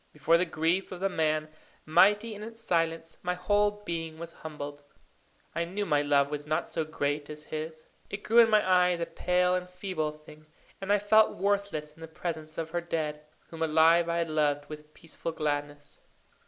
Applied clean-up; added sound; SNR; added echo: none; none; none; none.